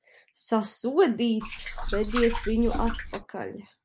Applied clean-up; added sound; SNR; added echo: none; Liquid; 2 dB; none.